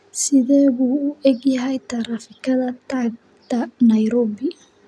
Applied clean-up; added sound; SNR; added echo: none; none; none; none.